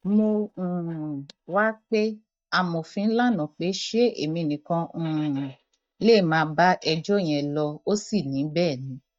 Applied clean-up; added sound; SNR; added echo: neural mask model DeepFilterNet 3.